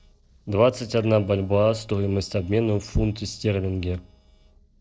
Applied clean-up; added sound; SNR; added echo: neural separator model SepFormer DNS4.